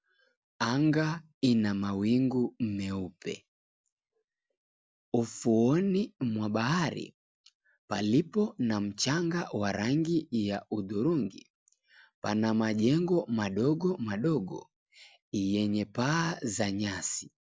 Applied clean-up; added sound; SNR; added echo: none; none; none; none.